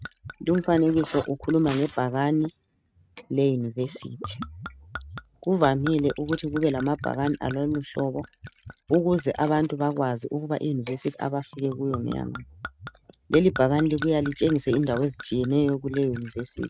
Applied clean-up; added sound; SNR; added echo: neural mask model RNNoise.